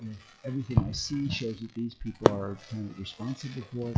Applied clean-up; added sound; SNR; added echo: classical method log-MMSE.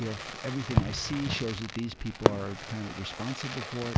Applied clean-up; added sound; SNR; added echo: none; Fireworks; -2 dB; none.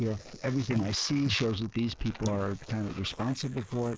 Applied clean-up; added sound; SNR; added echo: neural mask model Resemble Enhance denoiser.